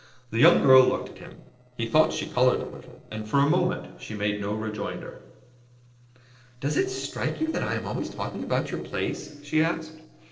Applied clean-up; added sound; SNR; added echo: neural separator model SepFormer DNS4.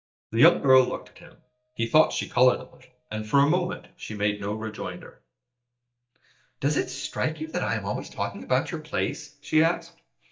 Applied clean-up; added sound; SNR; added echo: neural mask model DeepFilterNet 3.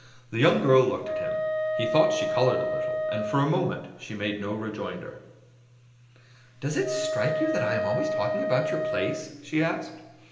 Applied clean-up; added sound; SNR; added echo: none; Wind instrument, woodwind instrument; 2 dB; reverberation time 0.9 s.